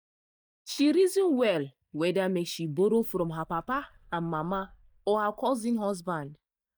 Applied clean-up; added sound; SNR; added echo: neural mask model DeepFilterNet 3.